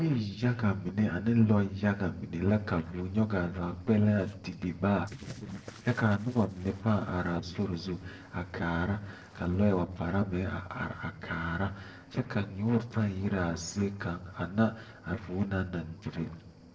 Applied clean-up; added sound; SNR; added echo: neural separator model SepFormer DNS4.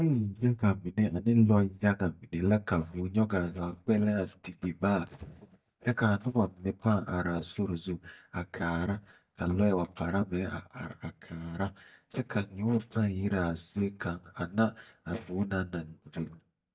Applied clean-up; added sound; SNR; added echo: neural mask model DeepFilterNet 3.